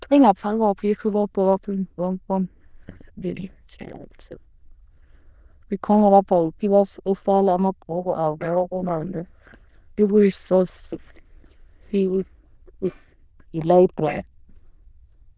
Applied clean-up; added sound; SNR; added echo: neural diffusion model UNIVERSE++.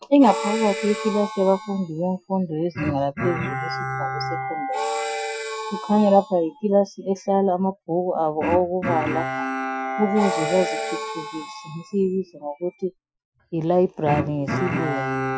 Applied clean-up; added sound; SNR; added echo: classical method Wiener filter.